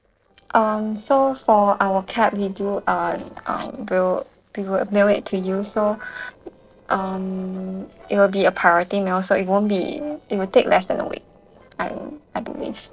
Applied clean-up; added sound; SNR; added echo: neural separator model SepFormer DNS4.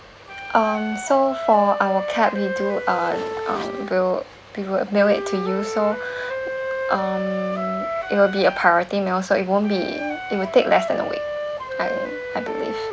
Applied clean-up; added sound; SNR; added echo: none; Wind instrument, woodwind instrument; 7 dB; none.